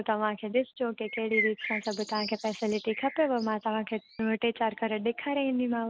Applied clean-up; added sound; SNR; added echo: none; Bird; 8 dB; none.